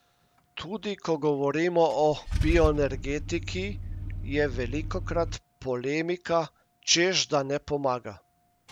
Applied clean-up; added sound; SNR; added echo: none; Idling / Engine starting / Car; 7 dB; none.